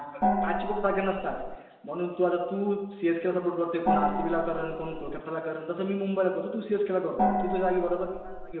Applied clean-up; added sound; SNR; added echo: none; Gong; 0 dB; reverberation time 1.1 s.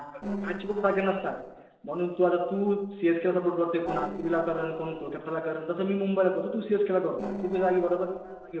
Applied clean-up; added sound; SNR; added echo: neural separator model SepFormer DNS4.